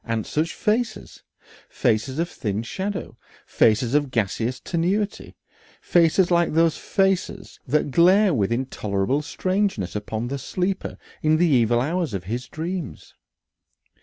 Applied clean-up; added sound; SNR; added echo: none; none; none; none.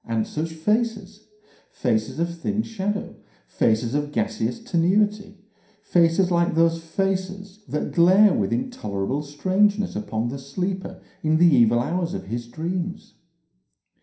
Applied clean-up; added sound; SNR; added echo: none; none; none; reverberation time 0.5 s.